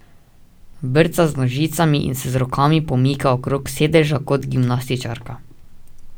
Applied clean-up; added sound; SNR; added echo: none; none; none; none.